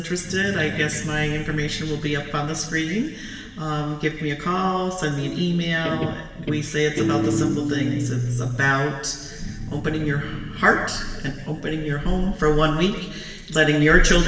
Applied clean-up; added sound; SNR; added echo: none; Guitar; 8 dB; reverberation time 1.4 s.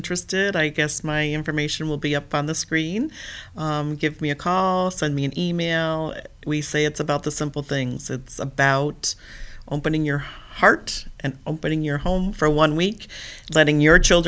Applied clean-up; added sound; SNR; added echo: none; none; none; none.